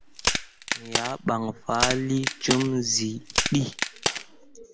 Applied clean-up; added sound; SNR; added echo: none; Crack; 2 dB; none.